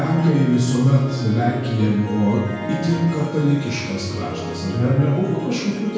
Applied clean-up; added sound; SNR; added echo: none; Harp; 11 dB; reverberation time 1.0 s.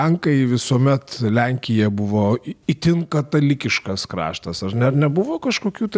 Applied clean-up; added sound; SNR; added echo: none; none; none; none.